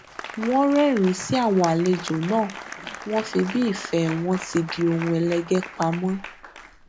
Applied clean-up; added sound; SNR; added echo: none; Applause; 13 dB; none.